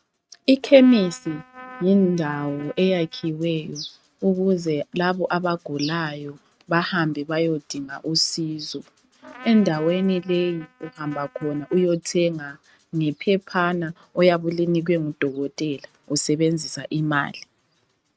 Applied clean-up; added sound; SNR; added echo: neural mask model RNNoise.